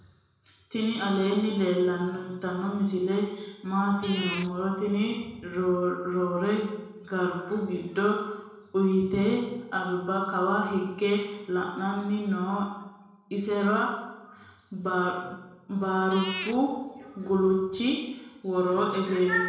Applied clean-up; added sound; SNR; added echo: none; Meow / Purr; 15 dB; reverberation time 1.0 s.